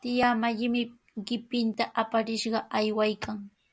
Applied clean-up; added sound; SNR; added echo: none; none; none; none.